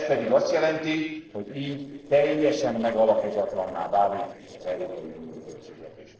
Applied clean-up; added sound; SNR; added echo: neural separator model SepFormer DNS4.